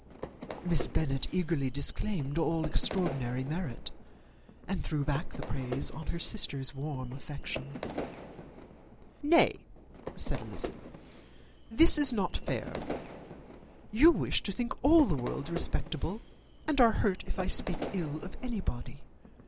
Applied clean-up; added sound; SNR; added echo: none; Fire / Fireworks; 13 dB; none.